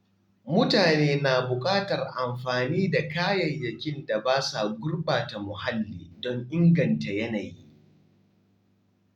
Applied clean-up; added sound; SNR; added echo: none; none; none; none.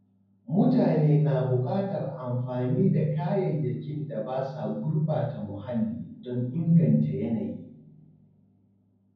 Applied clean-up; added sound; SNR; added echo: none; none; none; reverberation time 0.9 s.